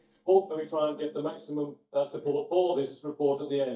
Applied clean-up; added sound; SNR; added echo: neural mask model DeepFilterNet 3.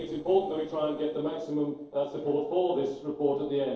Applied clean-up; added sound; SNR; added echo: neural separator model SepFormer DNS4.